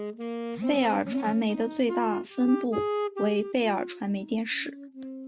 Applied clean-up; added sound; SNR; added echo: neural mask model RNNoise.